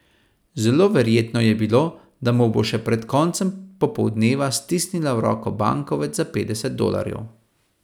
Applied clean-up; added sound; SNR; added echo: none; none; none; none.